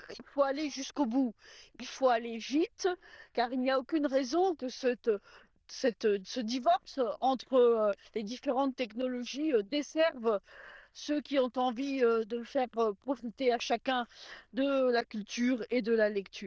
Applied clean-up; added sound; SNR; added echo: neural diffusion model UNIVERSE++.